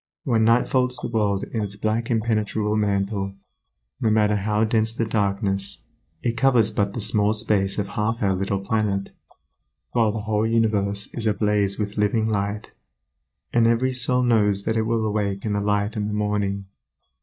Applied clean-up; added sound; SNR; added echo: neural mask model DeepFilterNet 3.